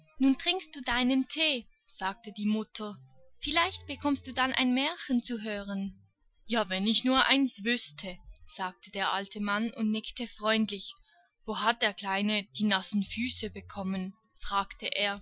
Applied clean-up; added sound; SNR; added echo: classical method Wiener filter.